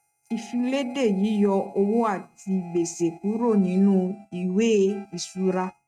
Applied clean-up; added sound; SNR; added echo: neural mask model RNNoise.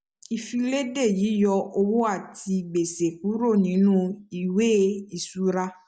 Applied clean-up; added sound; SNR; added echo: none; none; none; none.